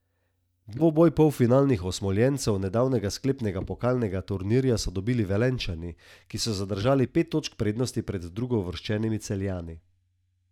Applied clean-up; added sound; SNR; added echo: neural mask model DeepFilterNet 3.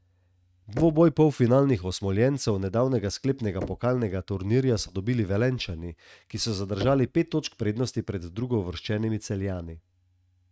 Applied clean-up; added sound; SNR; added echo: neural mask model RNNoise.